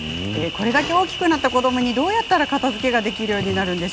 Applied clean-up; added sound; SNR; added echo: none; Cricket; 11 dB; none.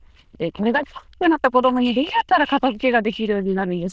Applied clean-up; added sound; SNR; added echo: neural diffusion model UNIVERSE++.